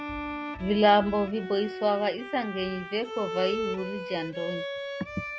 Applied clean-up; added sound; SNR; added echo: none; Bowed string instrument; 8 dB; none.